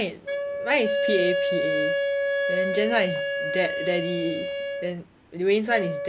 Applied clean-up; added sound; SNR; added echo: none; Wind instrument, woodwind instrument; 0 dB; none.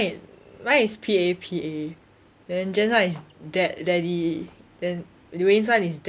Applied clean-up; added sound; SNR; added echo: none; none; none; none.